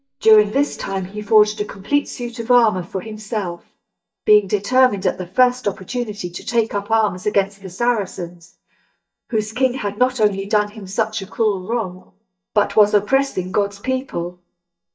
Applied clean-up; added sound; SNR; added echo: neural mask model DeepFilterNet 3.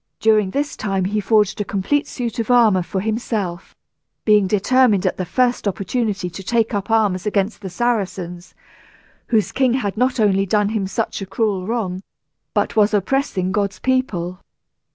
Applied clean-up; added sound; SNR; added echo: none; none; none; none.